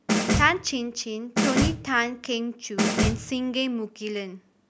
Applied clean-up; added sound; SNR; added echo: none; Snare drum; -1 dB; none.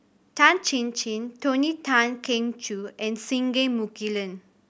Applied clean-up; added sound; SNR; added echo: none; none; none; none.